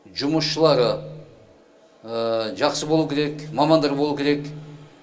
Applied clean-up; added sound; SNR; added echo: none; none; none; reverberation time 0.2 s.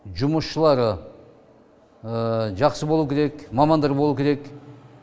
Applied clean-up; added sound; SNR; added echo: none; none; none; none.